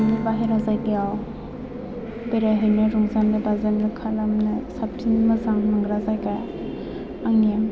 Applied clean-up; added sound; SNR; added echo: none; Strum; 20 dB; none.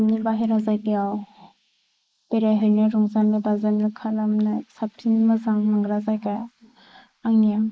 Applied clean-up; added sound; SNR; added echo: neural mask model Resemble Enhance denoiser.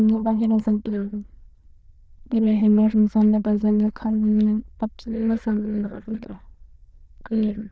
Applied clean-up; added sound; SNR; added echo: neural diffusion model UNIVERSE++.